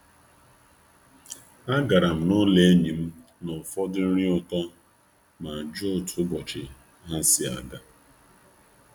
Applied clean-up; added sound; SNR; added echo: none; none; none; none.